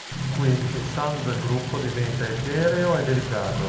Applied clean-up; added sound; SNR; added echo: none; Stream; 14 dB; reverberation time 0.8 s.